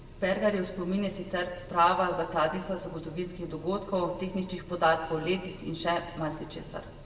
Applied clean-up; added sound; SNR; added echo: none; Mechanical fan; 17 dB; reverberation time 1.2 s.